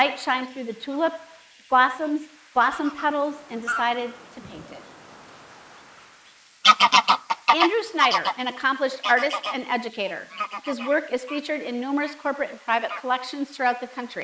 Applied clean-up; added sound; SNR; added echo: neural mask model Resemble Enhance denoiser.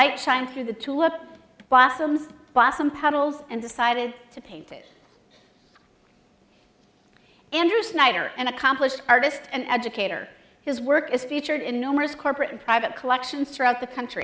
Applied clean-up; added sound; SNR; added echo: none; none; none; none.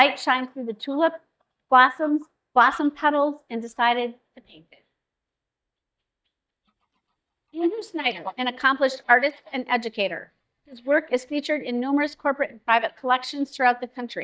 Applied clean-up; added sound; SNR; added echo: neural mask model DeepFilterNet 3.